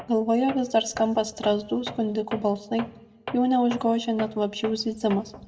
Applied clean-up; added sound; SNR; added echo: none; Tools; 16 dB; reverberation time 0.9 s.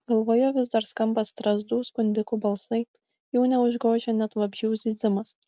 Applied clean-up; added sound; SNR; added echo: none; none; none; none.